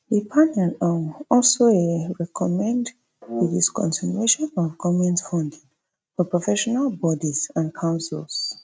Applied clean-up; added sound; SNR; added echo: neural mask model RNNoise.